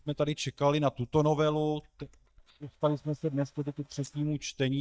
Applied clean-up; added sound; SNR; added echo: neural mask model DeepFilterNet 3.